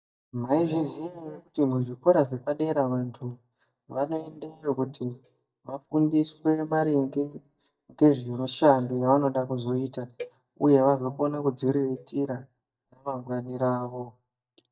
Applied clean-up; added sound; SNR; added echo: neural mask model DeepFilterNet 3.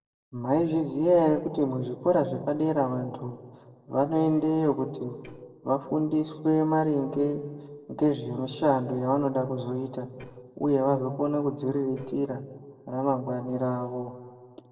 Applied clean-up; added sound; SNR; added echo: neural separator model SepFormer DNS4.